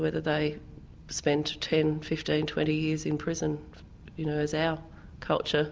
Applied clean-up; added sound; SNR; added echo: none; none; none; none.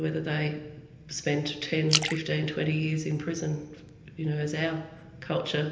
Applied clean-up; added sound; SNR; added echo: none; Splash, splatter; 4 dB; reverberation time 1.4 s.